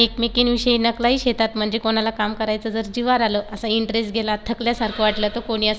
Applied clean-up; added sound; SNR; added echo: none; none; none; none.